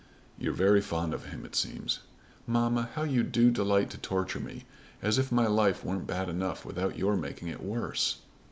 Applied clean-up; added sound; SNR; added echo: none; none; none; none.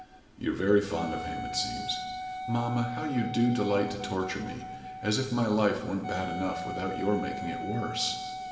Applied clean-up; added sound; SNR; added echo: none; Wind instrument, woodwind instrument; 8 dB; reverberation time 2.3 s.